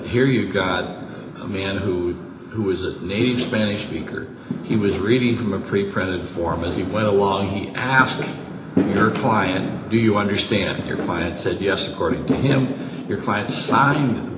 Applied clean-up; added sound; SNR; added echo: none; Fireworks; 7 dB; reverberation time 0.8 s.